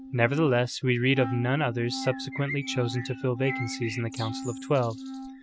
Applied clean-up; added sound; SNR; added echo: none; Wind instrument, woodwind instrument + Bird; 10 dB; none.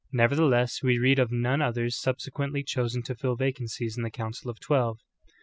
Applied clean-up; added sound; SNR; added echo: none; none; none; none.